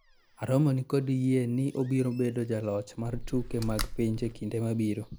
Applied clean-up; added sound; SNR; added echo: none; Slam; 13 dB; none.